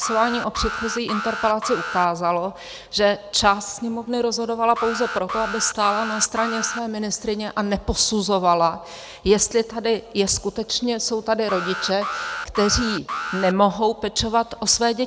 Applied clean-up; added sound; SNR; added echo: none; Alarm; 8 dB; none.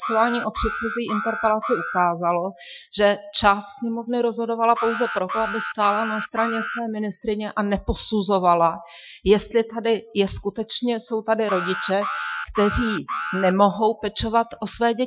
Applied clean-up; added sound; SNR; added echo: classical method Wiener filter.